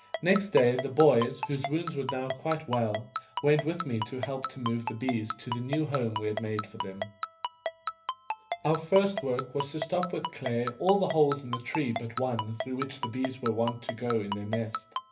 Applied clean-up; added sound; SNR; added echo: none; Ringtone; 8 dB; reverberation time 0.3 s.